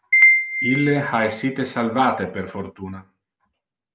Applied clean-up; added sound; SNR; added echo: none; Piano; -4 dB; none.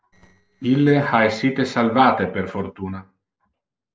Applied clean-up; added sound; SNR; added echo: neural separator model SepFormer DNS4.